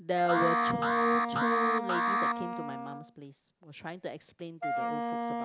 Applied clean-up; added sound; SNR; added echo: none; Alarm + Wind instrument, woodwind instrument; -3 dB; none.